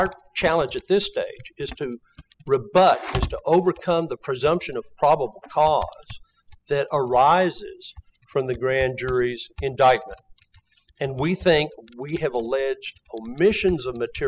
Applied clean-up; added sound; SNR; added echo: classical method spectral subtraction.